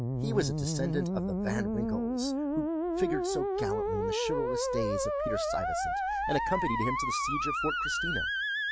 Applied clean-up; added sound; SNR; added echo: none; Musical instrument; -5 dB; none.